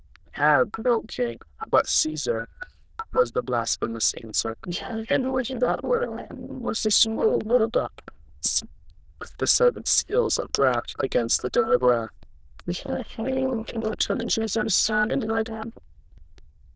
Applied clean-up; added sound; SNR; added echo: neural diffusion model UNIVERSE++.